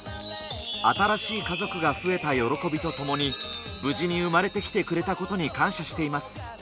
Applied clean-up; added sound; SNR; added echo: none; Chime; 11 dB; none.